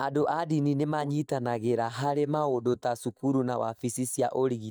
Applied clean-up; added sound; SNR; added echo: neural mask model DeepFilterNet 3.